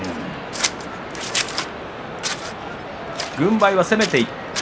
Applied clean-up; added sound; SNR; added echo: none; Scissors; 7 dB; none.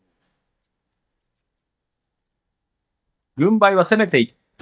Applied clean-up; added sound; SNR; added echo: neural mask model DeepFilterNet 3.